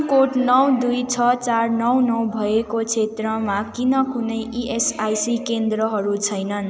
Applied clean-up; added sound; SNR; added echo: none; none; none; none.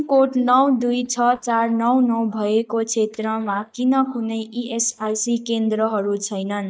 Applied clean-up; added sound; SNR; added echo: neural mask model DeepFilterNet 3.